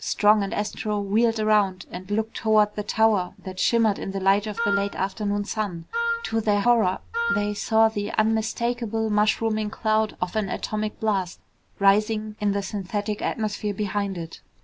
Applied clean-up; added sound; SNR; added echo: none; Wind instrument, woodwind instrument; 5 dB; none.